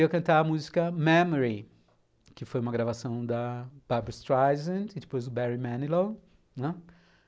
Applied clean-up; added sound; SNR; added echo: none; none; none; none.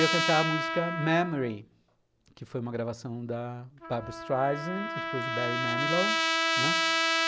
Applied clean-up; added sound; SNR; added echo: none; Trumpet; -1 dB; none.